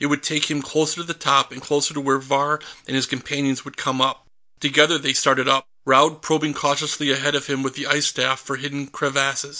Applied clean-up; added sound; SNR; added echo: none; none; none; none.